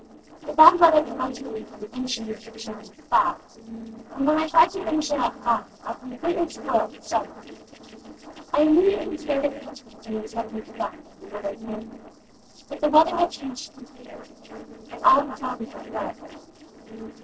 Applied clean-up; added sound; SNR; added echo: neural separator model SepFormer DNS4.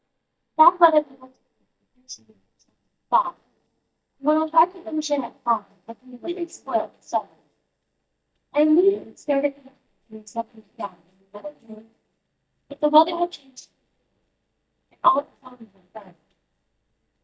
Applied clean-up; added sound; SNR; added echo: neural mask model DeepFilterNet 3.